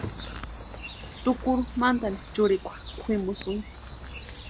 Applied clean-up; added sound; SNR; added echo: none; Chirp, tweet; 9 dB; none.